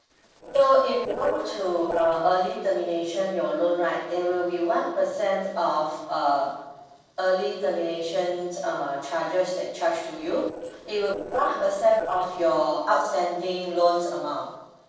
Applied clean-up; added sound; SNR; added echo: neural separator model SepFormer DNS4.